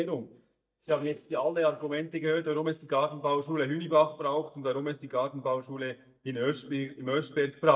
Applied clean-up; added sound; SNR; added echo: neural mask model DeepFilterNet 3.